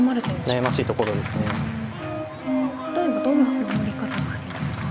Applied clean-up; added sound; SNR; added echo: none; Organ; 0 dB; none.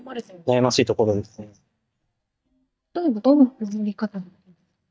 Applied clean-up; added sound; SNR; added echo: neural mask model DeepFilterNet 3.